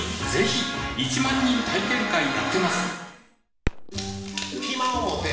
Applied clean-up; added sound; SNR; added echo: none; Fireworks; 13 dB; reverberation time 0.9 s.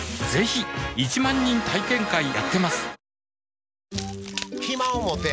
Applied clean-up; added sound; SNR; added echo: none; none; none; none.